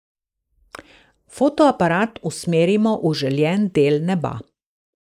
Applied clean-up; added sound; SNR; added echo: neural mask model Resemble Enhance denoiser.